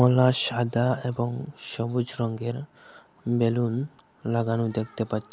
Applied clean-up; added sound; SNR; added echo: none; none; none; none.